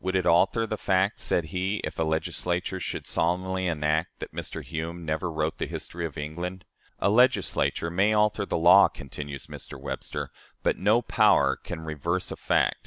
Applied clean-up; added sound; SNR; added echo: none; none; none; none.